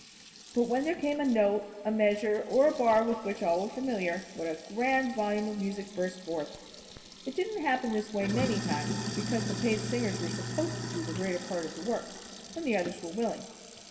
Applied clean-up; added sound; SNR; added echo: none; Sink (filling or washing); 9 dB; reverberation time 2.1 s.